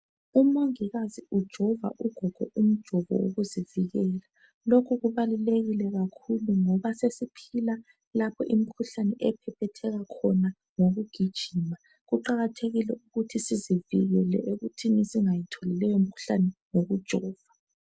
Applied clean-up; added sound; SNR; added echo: none; none; none; none.